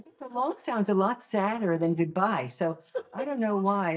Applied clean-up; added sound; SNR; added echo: neural mask model DeepFilterNet 3.